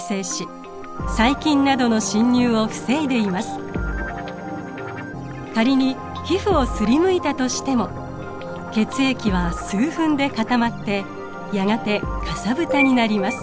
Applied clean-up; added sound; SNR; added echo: none; none; none; none.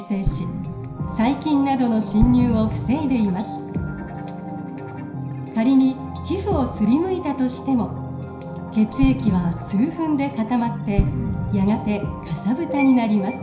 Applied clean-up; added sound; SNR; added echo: none; Explosion; 6 dB; reverberation time 0.5 s.